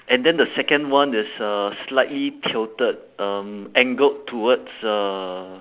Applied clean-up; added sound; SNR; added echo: none; none; none; none.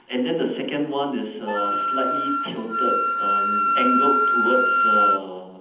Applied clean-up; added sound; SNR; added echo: none; Wind instrument, woodwind instrument; -4 dB; reverberation time 0.8 s.